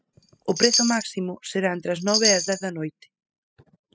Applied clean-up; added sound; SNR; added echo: classical method spectral subtraction.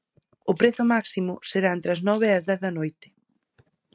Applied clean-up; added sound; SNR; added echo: neural mask model RNNoise.